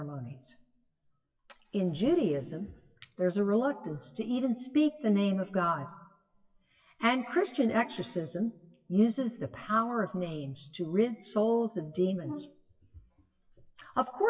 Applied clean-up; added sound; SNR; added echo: classical method WPE with log-MMSE.